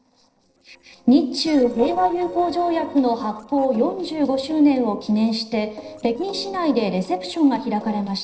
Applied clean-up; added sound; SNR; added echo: neural separator model SepFormer DNS4.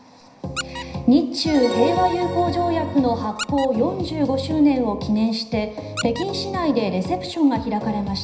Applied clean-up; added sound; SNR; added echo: none; Squeak; 18 dB; reverberation time 0.9 s.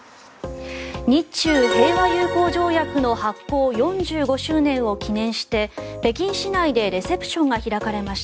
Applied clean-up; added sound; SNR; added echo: none; none; none; none.